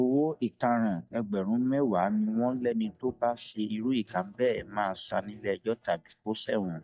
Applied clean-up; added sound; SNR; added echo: neural mask model DeepFilterNet 3.